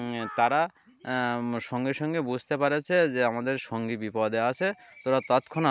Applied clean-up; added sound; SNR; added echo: none; none; none; none.